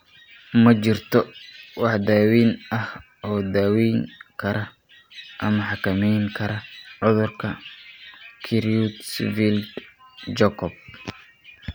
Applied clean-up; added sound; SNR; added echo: none; none; none; none.